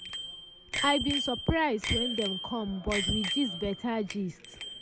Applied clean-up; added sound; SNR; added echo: none; Bicycle bell; -3 dB; none.